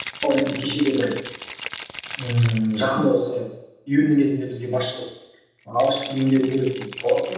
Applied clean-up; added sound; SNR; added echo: none; Rattle (instrument); 13 dB; reverberation time 0.8 s.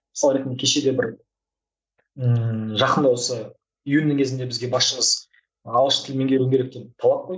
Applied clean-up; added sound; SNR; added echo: none; none; none; none.